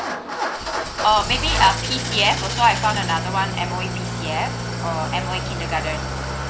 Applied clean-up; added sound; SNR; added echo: none; Idling / Engine starting; 2 dB; none.